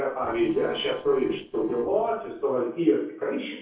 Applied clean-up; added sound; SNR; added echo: neural separator model SepFormer DNS4.